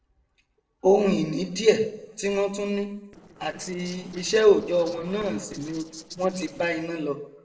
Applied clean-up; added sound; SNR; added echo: neural separator model SepFormer DNS4.